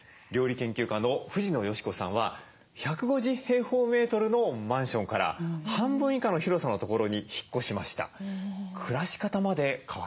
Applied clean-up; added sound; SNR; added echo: none; none; none; none.